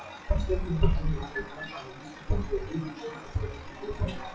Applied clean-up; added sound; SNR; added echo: classical method WPE with log-MMSE.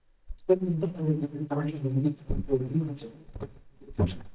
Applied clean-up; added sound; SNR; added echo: neural mask model DeepFilterNet 3.